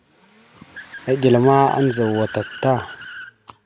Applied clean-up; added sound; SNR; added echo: none; Accelerating, revving, vroom / Car; 17 dB; none.